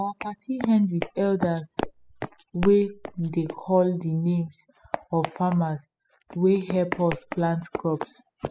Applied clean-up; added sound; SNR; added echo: classical method spectral subtraction.